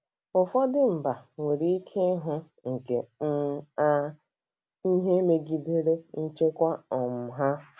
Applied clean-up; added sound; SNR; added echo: none; none; none; none.